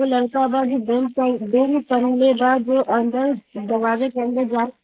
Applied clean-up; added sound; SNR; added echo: neural mask model Resemble Enhance denoiser.